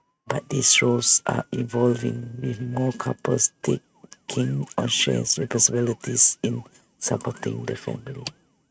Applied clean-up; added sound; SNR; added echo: neural mask model RNNoise.